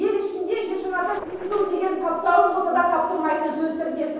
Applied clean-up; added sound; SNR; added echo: neural separator model SepFormer DNS4.